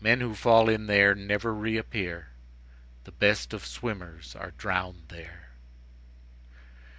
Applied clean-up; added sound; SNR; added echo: none; none; none; none.